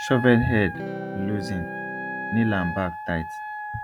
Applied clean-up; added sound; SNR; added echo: none; Electric guitar / Strum + Wind instrument, woodwind instrument; 7 dB; none.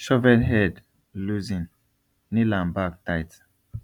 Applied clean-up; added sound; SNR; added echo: none; none; none; none.